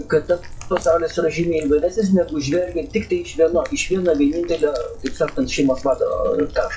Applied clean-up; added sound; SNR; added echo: classical method WPE with log-MMSE.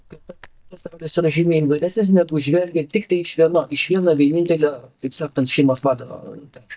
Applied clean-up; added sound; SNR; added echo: neural mask model DeepFilterNet 3.